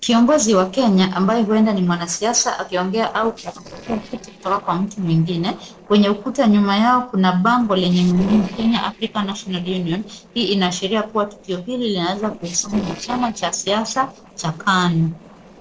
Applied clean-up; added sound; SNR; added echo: neural separator model SepFormer DNS4.